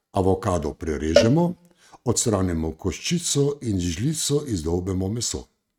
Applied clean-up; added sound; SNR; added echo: neural mask model RNNoise.